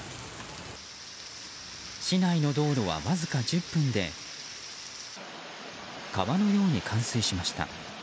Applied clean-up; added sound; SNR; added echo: none; none; none; none.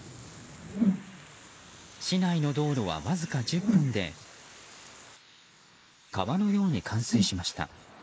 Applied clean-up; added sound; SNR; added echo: neural mask model Resemble Enhance denoiser.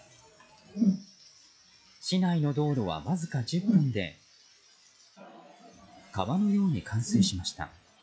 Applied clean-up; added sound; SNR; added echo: classical method log-MMSE.